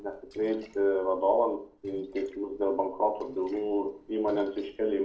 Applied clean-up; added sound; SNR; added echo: neural separator model SepFormer DNS4.